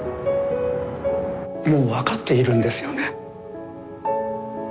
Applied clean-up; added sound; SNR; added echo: none; none; none; none.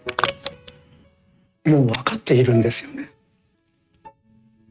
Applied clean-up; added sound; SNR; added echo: neural mask model RNNoise.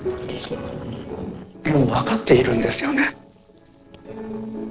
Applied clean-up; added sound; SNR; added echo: neural separator model SepFormer DNS4.